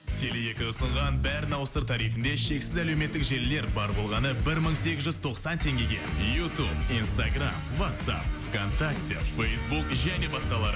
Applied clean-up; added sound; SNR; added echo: none; none; none; none.